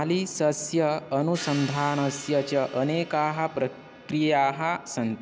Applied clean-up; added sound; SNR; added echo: none; Crash cymbal; 18 dB; none.